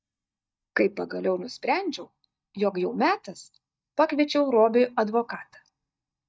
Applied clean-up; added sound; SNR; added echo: neural mask model DeepFilterNet 3.